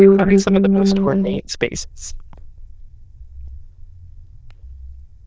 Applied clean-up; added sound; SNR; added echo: neural diffusion model UNIVERSE++.